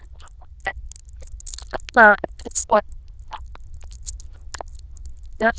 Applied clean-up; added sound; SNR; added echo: neural diffusion model UNIVERSE++.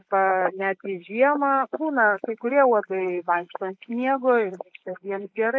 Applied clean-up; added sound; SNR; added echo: neural mask model Resemble Enhance denoiser.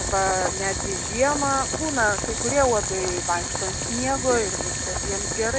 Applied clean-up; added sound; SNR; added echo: none; Boiling; 1 dB; none.